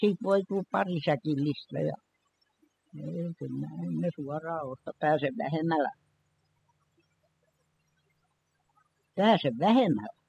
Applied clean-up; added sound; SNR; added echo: classical method spectral subtraction.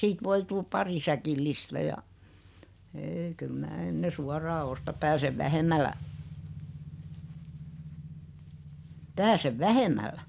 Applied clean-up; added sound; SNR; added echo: none; none; none; none.